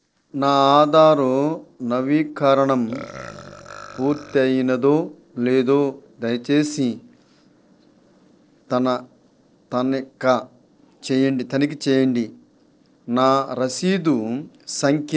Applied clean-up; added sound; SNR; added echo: neural separator model SepFormer DNS4.